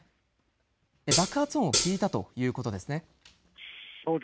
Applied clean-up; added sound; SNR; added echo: none; Hi-hat; -2 dB; none.